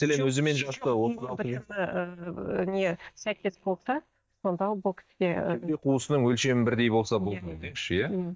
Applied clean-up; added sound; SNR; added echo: neural mask model DeepFilterNet 3.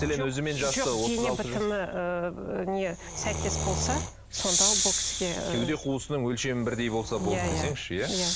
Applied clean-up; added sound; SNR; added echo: none; Breathing; 3 dB; none.